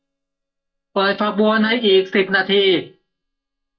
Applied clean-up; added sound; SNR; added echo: neural mask model DeepFilterNet 3.